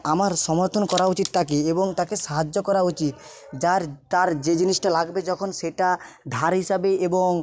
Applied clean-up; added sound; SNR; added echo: none; none; none; none.